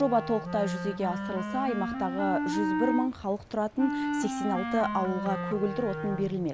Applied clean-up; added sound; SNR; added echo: none; Wind instrument, woodwind instrument; 3 dB; none.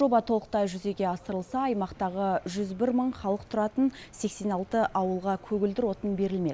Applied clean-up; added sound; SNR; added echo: none; none; none; none.